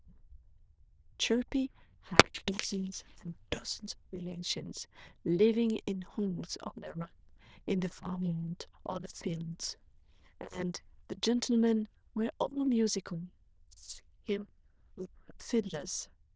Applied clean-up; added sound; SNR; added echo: neural diffusion model UNIVERSE++.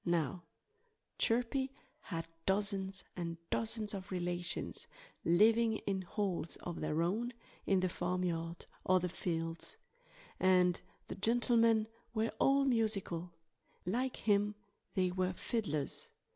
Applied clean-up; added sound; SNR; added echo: none; none; none; none.